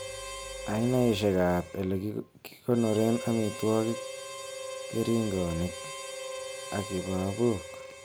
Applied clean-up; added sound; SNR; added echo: none; Harmonica; 10 dB; none.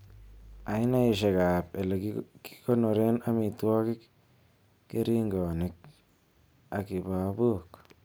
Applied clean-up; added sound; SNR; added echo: none; none; none; none.